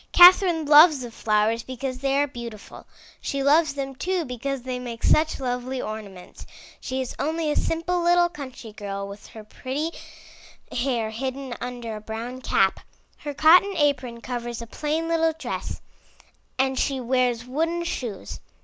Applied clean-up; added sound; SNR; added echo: none; none; none; none.